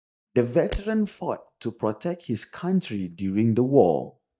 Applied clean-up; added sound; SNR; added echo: neural mask model DeepFilterNet 3.